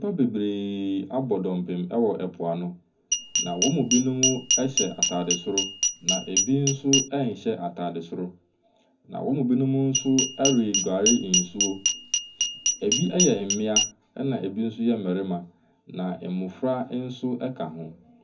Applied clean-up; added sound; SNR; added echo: none; Glass; -1 dB; reverberation time 0.3 s.